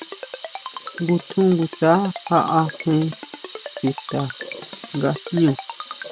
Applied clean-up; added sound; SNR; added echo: none; Sink (filling or washing) / Water tap, faucet + Ringtone; 11 dB; none.